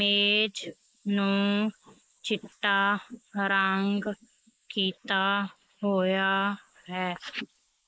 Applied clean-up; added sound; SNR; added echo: neural mask model Resemble Enhance denoiser.